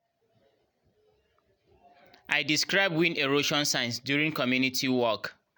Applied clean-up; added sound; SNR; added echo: none; none; none; none.